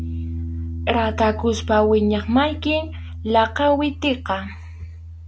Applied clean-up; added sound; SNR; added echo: none; Piano; 9 dB; none.